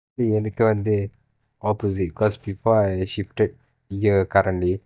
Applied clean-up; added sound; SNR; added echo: neural mask model DeepFilterNet 3.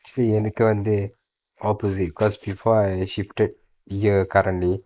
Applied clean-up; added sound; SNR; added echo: neural mask model Resemble Enhance denoiser.